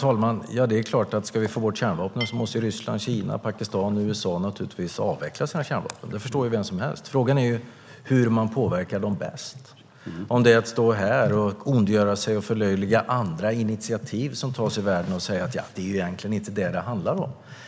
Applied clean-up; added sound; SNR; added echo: none; none; none; none.